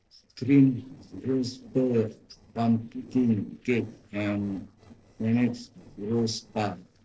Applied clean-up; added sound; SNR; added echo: neural separator model SepFormer DNS4.